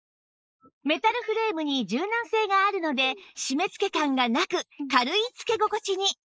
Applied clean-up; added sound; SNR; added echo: neural mask model Resemble Enhance denoiser.